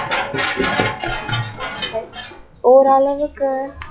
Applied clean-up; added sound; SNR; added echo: classical method log-MMSE.